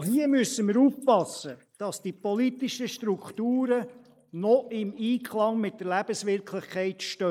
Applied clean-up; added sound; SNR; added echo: neural mask model Resemble Enhance denoiser.